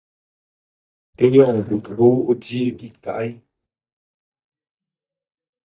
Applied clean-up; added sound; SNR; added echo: neural mask model DeepFilterNet 3.